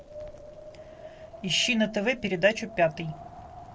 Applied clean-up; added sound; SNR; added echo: none; Wind; 16 dB; none.